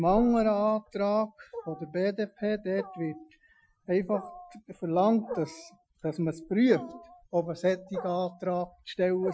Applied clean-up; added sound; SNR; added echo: classical method Wiener filter.